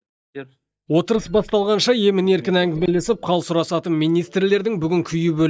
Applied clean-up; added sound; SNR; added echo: neural mask model DeepFilterNet 3.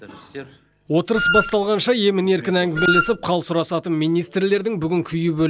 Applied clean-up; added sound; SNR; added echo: none; Wind instrument, woodwind instrument; -1 dB; none.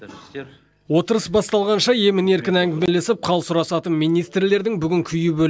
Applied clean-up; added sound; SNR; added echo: none; none; none; none.